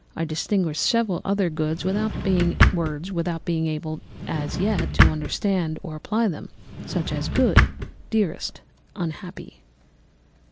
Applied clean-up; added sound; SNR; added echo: none; Drawer open or close; -1 dB; none.